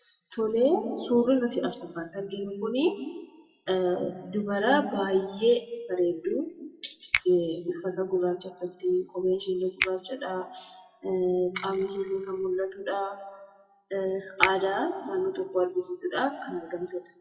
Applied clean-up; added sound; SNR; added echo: classical method WPE with log-MMSE.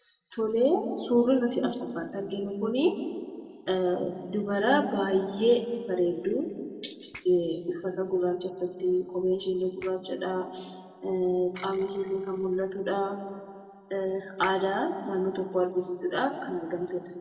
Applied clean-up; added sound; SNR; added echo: neural separator model SepFormer DNS4.